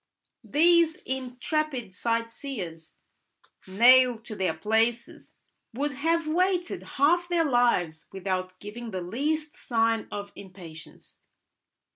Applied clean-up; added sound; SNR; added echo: none; none; none; none.